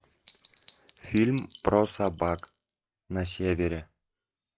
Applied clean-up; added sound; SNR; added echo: classical method log-MMSE.